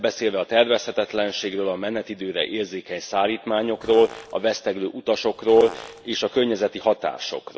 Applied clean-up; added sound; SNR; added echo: neural separator model SepFormer DNS4.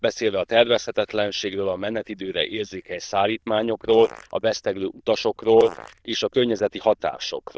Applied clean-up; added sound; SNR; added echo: neural diffusion model UNIVERSE++.